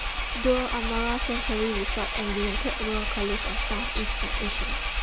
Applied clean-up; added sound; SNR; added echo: none; Engine; -3 dB; none.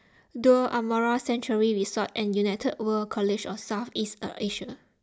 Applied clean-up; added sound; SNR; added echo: none; none; none; none.